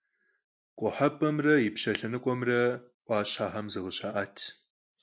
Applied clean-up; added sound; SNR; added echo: none; none; none; none.